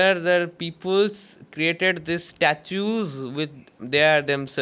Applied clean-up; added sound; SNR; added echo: none; none; none; none.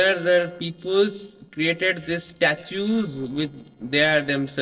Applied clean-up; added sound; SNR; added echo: neural separator model SepFormer DNS4.